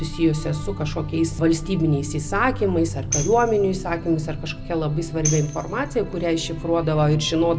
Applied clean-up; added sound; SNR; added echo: none; Tambourine; 11 dB; none.